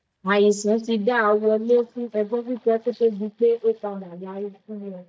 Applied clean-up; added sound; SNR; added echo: neural mask model DeepFilterNet 3.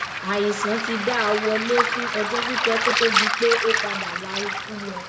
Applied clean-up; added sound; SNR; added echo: none; Waves, surf; -1 dB; reverberation time 0.4 s.